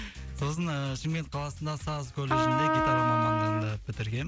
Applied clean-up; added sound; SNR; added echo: none; Trumpet; -4 dB; none.